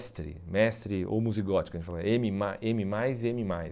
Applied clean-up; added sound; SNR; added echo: none; none; none; none.